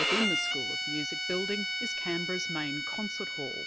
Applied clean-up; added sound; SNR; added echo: none; Bowed string instrument; -3 dB; none.